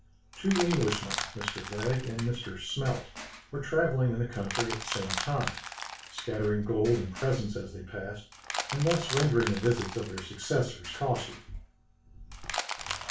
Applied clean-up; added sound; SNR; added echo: none; Crushing; 8 dB; reverberation time 0.3 s.